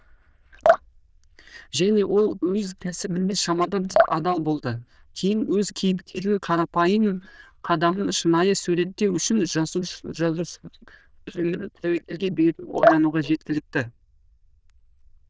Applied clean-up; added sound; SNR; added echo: neural diffusion model UNIVERSE++.